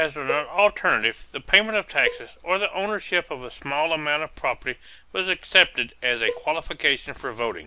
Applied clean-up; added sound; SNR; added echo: none; Cowbell; 12 dB; none.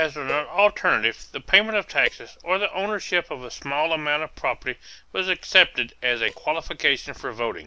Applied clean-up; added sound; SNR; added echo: neural separator model SepFormer DNS4.